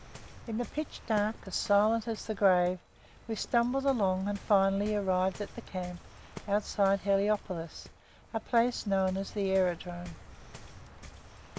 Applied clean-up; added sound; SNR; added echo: none; Waves, surf; 17 dB; none.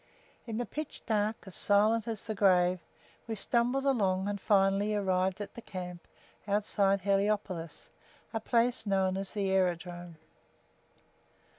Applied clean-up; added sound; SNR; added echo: none; none; none; none.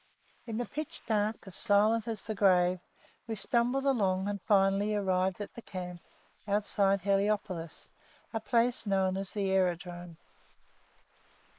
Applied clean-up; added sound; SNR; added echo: neural mask model Resemble Enhance denoiser.